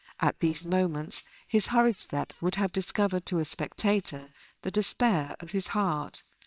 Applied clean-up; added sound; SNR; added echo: neural separator model SepFormer WHAMR!.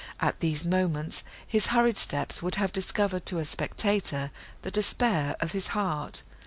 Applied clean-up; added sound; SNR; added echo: none; none; none; none.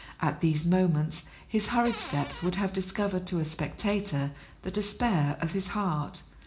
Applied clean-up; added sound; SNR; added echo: none; Cupboard open or close; 12 dB; reverberation time 0.4 s.